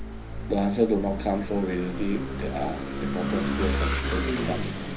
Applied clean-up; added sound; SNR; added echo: none; Engine / Vehicle; 0 dB; reverberation time 0.3 s.